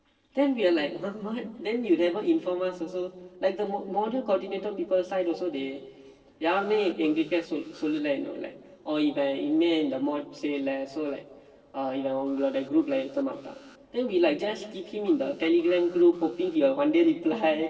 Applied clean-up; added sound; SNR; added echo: neural separator model SepFormer DNS4.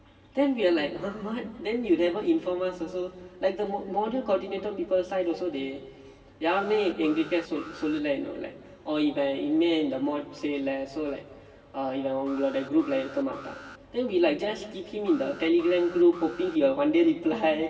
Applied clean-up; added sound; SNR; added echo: none; Alarm; 18 dB; reverberation time 1.7 s.